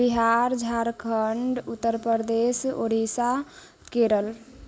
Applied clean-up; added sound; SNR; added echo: none; none; none; none.